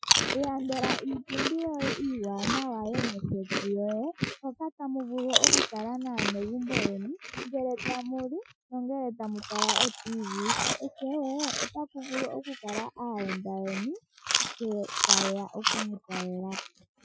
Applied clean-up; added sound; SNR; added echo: classical method Wiener filter.